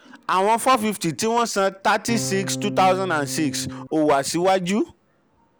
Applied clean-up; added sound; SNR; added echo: none; Electric guitar / Strum; 9 dB; none.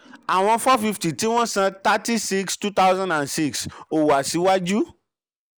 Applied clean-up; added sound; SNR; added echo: neural mask model Resemble Enhance denoiser.